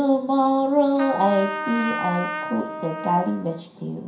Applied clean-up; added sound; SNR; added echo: none; Trumpet; 9 dB; reverberation time 0.5 s.